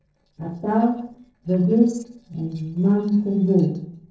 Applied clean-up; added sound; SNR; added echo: neural separator model SepFormer DNS4.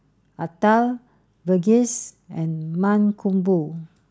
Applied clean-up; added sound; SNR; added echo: none; none; none; none.